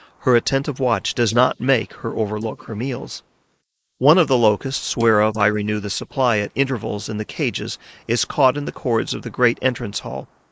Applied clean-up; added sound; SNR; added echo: neural mask model Resemble Enhance denoiser.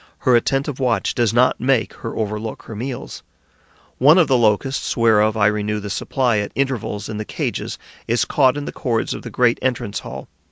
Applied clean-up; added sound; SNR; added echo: none; none; none; none.